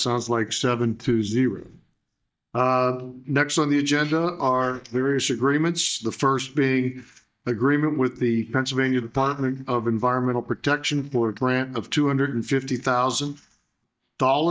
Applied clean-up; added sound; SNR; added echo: neural mask model DeepFilterNet 3.